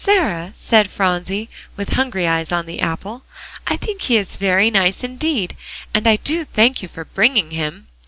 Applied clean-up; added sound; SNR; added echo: none; none; none; none.